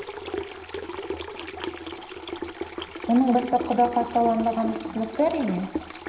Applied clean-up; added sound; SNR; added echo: none; Sink (filling or washing) / Water tap, faucet; 7 dB; reverberation time 0.9 s.